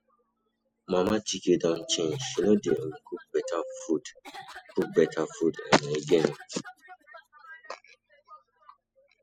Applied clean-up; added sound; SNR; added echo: classical method spectral subtraction.